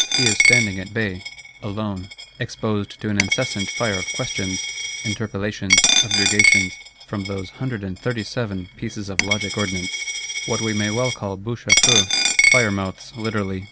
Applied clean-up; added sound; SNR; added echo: none; Coin (dropping); -3 dB; none.